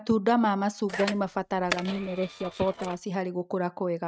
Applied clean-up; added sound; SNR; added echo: neural mask model RNNoise.